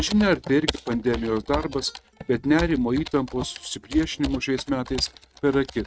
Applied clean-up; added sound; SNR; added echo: neural mask model RNNoise.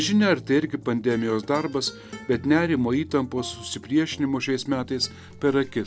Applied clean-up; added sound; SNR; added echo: none; none; none; none.